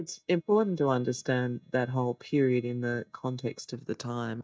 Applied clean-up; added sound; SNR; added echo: neural mask model DeepFilterNet 3.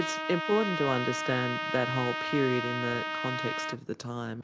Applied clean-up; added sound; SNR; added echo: none; Trumpet; 3 dB; none.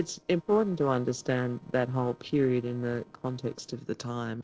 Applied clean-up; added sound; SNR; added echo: neural separator model SepFormer DNS4.